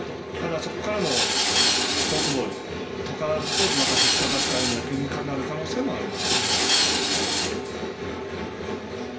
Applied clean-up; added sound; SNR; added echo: none; Tools; -3 dB; reverberation time 0.5 s.